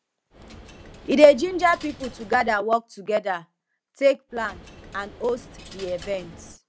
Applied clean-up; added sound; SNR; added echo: none; Coin (dropping); 19 dB; none.